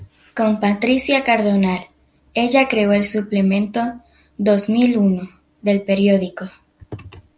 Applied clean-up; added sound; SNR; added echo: none; none; none; none.